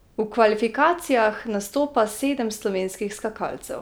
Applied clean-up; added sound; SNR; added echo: none; none; none; none.